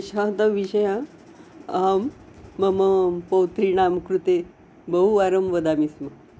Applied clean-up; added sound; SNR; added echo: none; none; none; none.